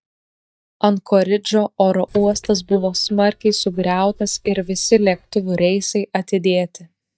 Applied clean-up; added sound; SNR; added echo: neural mask model DeepFilterNet 3.